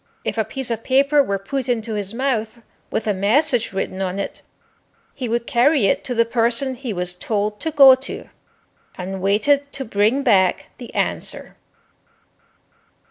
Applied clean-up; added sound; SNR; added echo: none; none; none; none.